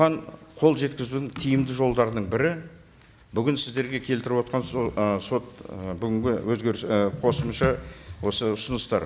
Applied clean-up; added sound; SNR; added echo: none; none; none; none.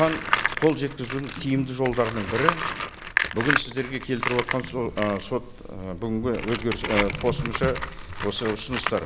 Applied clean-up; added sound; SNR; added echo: none; Tools; 3 dB; none.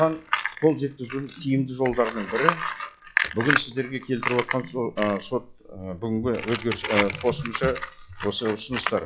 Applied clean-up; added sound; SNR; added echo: classical method log-MMSE.